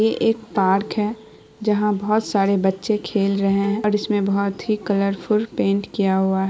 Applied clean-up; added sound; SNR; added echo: none; Plucked string instrument; 20 dB; none.